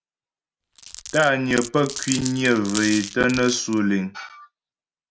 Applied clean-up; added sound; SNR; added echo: none; Glass; 11 dB; none.